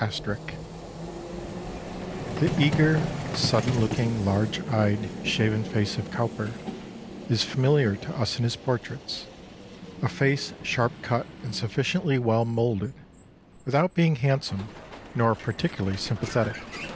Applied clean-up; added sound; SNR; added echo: none; Vehicle; 9 dB; none.